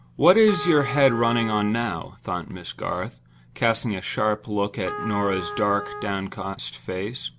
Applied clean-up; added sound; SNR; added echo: none; Trumpet; 10 dB; none.